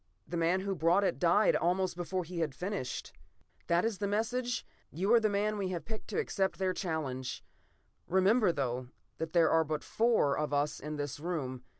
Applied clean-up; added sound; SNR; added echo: none; none; none; none.